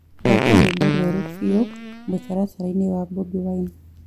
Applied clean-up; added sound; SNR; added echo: none; Fart; -2 dB; none.